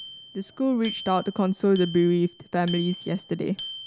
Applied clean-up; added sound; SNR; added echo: none; Bicycle bell; 15 dB; none.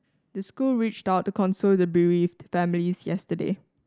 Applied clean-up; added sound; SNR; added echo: none; none; none; none.